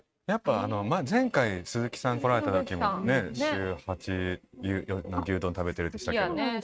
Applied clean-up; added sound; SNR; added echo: neural mask model RNNoise.